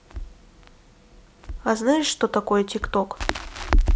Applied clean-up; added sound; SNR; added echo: none; Crackle; 1 dB; none.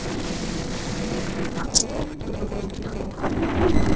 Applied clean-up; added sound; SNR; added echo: neural separator model SepFormer DNS4.